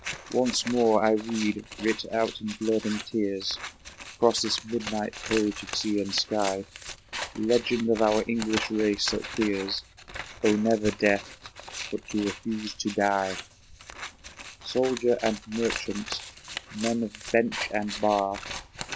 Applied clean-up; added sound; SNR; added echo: none; Scissors; 11 dB; none.